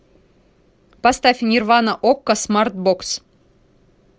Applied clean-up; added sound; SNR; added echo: none; none; none; none.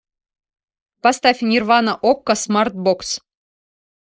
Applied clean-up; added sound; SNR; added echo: neural mask model Resemble Enhance denoiser.